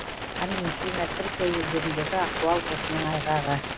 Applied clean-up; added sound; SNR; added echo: none; Bird; 2 dB; none.